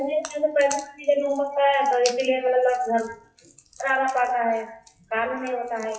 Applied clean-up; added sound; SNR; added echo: classical method WPE with log-MMSE.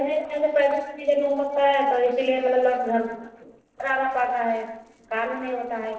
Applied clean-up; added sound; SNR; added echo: neural separator model SepFormer DNS4.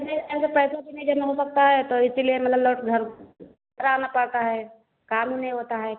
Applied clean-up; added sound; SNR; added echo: none; none; none; none.